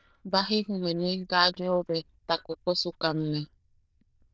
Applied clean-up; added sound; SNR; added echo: neural diffusion model UNIVERSE++.